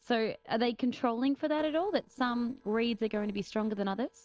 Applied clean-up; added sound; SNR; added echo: neural separator model SepFormer DNS4.